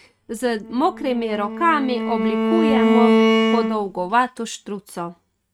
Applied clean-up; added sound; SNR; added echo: neural mask model RNNoise.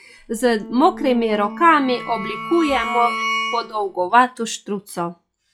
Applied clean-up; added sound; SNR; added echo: classical method log-MMSE.